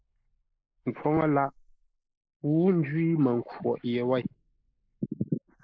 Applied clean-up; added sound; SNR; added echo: neural mask model Resemble Enhance denoiser.